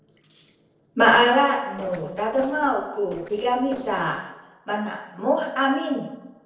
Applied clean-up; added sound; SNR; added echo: neural separator model SepFormer DNS4.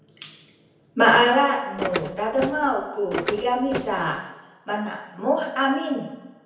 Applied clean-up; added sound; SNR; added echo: none; Car; 8 dB; reverberation time 0.9 s.